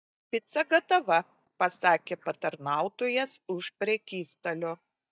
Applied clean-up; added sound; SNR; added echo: neural mask model DeepFilterNet 3.